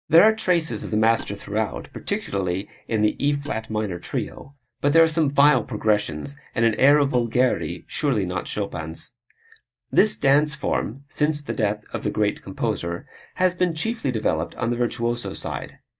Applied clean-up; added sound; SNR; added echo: neural mask model DeepFilterNet 3.